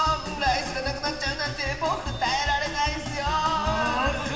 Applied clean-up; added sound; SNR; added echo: none; none; none; reverberation time 1.6 s.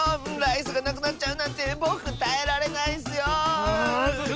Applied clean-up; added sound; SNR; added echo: none; none; none; none.